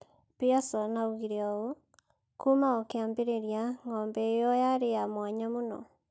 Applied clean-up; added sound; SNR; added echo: none; none; none; none.